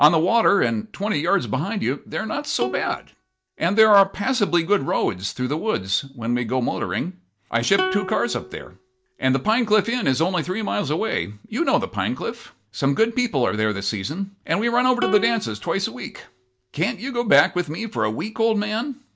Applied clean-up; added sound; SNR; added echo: neural mask model DeepFilterNet 3.